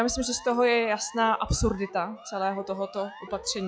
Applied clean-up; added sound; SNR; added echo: classical method log-MMSE.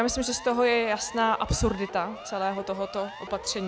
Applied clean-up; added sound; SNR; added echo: none; Siren; 14 dB; none.